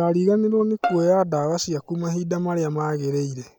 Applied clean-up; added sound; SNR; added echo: none; Bowed string instrument; 12 dB; none.